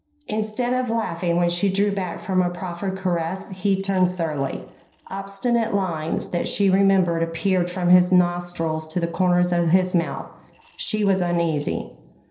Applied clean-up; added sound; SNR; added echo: neural separator model SepFormer DNS4.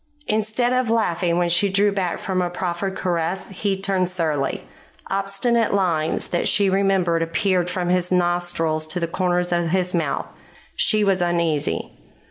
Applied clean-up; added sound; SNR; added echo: none; none; none; none.